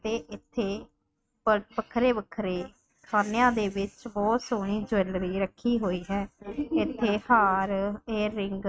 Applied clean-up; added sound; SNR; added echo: neural mask model RNNoise.